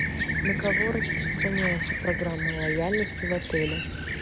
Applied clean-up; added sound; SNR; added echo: none; Fixed-wing aircraft, airplane; -2 dB; none.